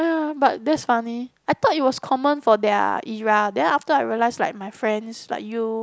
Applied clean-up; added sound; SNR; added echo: none; none; none; none.